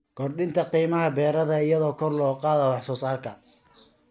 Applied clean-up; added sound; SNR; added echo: none; none; none; none.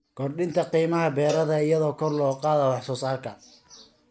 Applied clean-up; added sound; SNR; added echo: none; Cowbell; 14 dB; none.